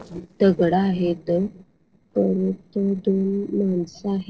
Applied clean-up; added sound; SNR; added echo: neural separator model SepFormer DNS4.